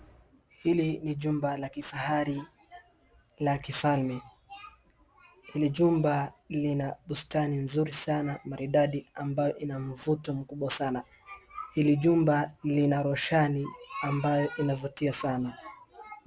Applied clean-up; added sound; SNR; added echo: none; none; none; none.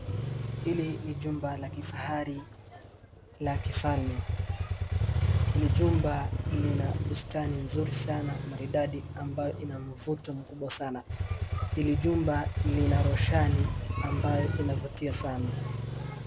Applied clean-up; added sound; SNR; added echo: none; Motorcycle; -2 dB; none.